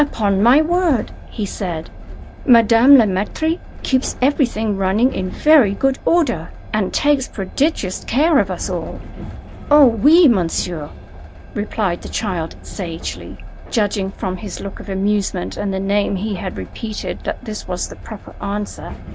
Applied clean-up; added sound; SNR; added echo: none; Train; 13 dB; none.